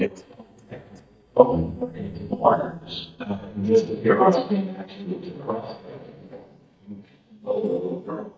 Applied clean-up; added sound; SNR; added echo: neural mask model DeepFilterNet 3.